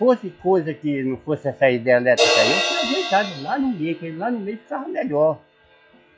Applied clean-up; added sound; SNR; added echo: classical method log-MMSE.